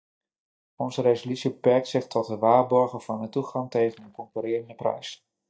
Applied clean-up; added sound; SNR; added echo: neural mask model DeepFilterNet 3.